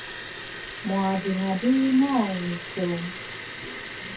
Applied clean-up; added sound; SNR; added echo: none; Liquid; 9 dB; reverberation time 0.3 s.